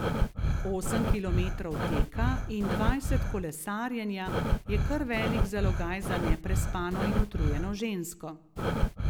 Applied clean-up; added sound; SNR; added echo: none; Breathing; -5 dB; none.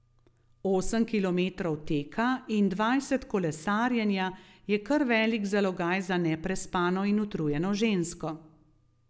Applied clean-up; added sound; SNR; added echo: none; none; none; none.